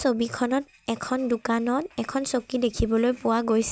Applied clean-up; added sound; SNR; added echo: none; none; none; none.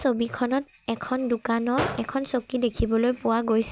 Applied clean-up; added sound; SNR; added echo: none; Gunshot, gunfire; 11 dB; none.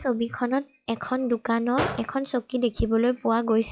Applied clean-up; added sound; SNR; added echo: classical method log-MMSE.